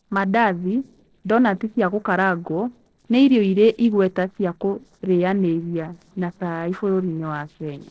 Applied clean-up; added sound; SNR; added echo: neural separator model SepFormer DNS4.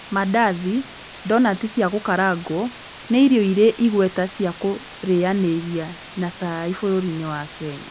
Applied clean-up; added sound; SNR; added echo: none; Water; 16 dB; none.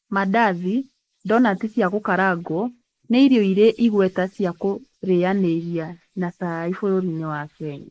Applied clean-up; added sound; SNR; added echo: neural mask model Resemble Enhance denoiser.